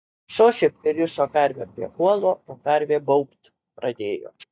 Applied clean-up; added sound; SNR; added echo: neural mask model DeepFilterNet 3.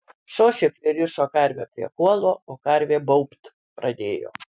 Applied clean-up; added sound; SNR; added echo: none; none; none; none.